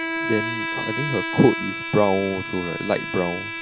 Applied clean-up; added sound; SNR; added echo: none; Bowed string instrument; 5 dB; none.